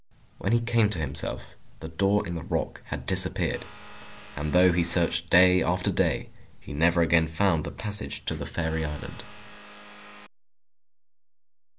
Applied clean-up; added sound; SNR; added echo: none; Vehicle; 18 dB; none.